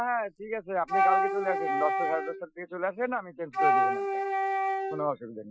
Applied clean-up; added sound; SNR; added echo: classical method Wiener filter.